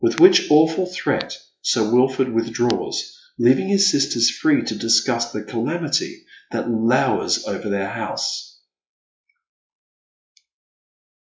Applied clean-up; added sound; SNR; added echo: classical method log-MMSE.